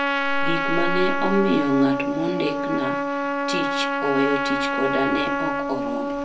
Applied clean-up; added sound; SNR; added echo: none; Trumpet; 0 dB; reverberation time 0.2 s.